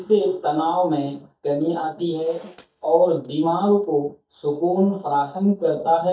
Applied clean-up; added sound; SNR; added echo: neural mask model DeepFilterNet 3.